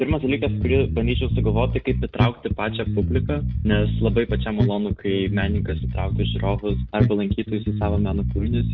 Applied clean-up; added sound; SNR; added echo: neural mask model RNNoise.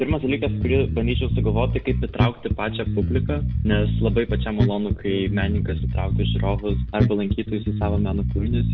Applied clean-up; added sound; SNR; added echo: none; Bass guitar; -3 dB; none.